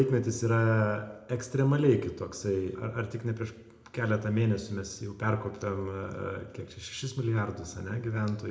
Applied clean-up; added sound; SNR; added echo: none; none; none; reverberation time 0.6 s.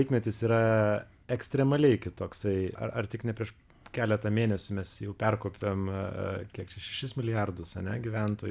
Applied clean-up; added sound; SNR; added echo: none; none; none; none.